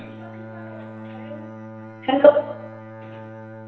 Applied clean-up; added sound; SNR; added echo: none; Bowed string instrument; 14 dB; reverberation time 0.8 s.